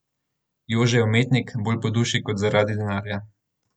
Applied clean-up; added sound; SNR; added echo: none; none; none; none.